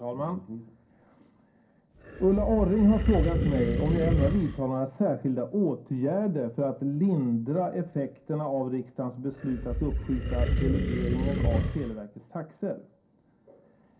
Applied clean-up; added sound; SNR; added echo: none; Animal; 0 dB; reverberation time 0.3 s.